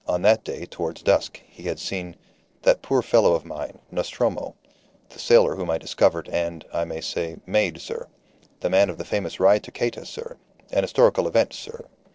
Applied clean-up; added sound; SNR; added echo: neural separator model SepFormer DNS4.